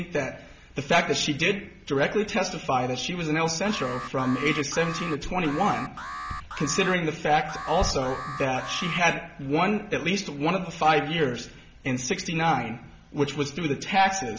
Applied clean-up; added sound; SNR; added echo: none; Alarm; 10 dB; none.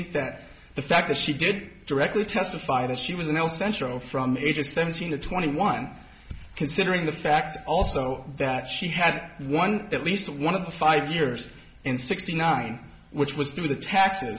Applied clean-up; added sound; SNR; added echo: none; none; none; none.